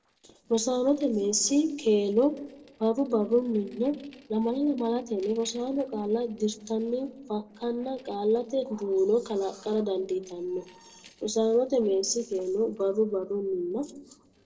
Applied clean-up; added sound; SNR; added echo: neural separator model SepFormer DNS4.